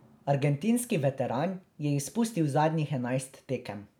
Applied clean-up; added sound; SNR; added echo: none; none; none; none.